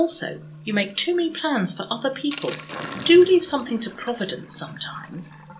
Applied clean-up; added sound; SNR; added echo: none; Sink (filling or washing); 17 dB; reverberation time 0.2 s.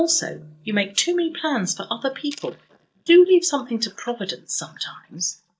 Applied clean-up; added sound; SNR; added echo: neural mask model DeepFilterNet 3.